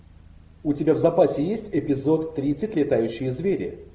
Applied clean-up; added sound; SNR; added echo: none; none; none; none.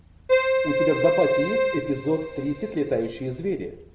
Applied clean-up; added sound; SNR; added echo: none; Keyboard (musical); -1 dB; none.